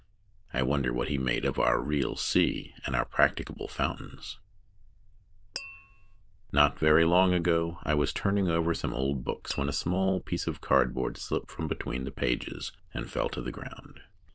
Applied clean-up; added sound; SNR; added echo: neural diffusion model UNIVERSE++.